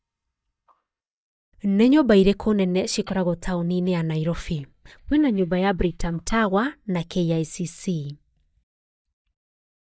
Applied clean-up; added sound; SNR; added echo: neural mask model DeepFilterNet 3.